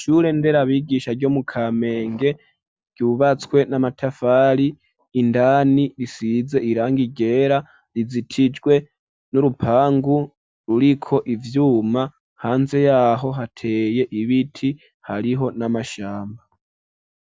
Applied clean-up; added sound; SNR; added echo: none; none; none; none.